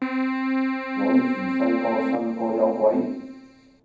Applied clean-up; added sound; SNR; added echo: none; Keyboard (musical); 1 dB; reverberation time 1.2 s.